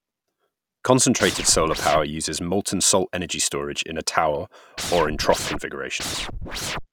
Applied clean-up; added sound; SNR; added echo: none; Scratching (performance technique); 6 dB; none.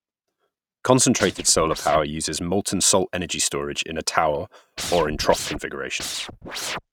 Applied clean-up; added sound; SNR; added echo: neural mask model RNNoise.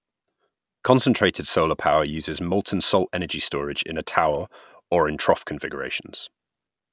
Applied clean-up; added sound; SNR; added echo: none; none; none; none.